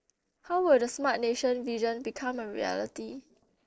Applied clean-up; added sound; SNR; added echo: neural separator model SepFormer DNS4.